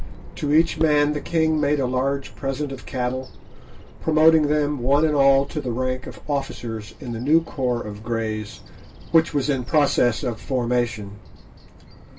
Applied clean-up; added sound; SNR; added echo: none; Bird vocalization, bird call, bird song; 10 dB; reverberation time 0.2 s.